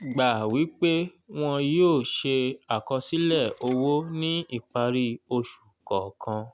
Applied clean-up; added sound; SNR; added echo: none; Splash, splatter; 19 dB; none.